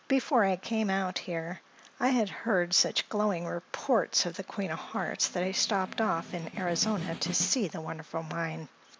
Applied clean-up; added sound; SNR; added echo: none; Snare drum; 14 dB; none.